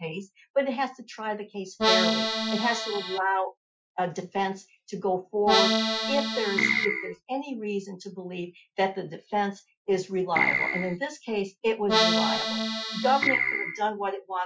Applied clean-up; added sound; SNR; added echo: classical method Wiener filter.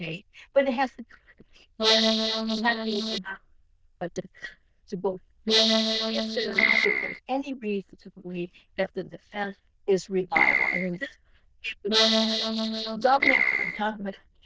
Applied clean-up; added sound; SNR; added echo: neural diffusion model UNIVERSE++.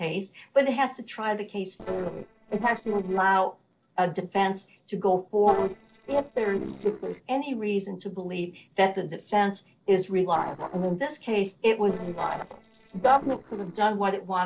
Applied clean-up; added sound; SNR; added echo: neural separator model SepFormer DNS4.